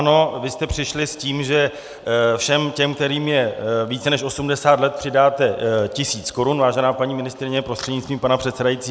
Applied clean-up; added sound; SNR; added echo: none; none; none; none.